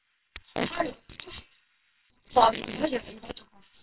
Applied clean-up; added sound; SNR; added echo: neural separator model SepFormer WHAMR!.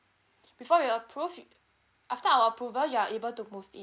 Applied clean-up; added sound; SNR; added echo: none; none; none; none.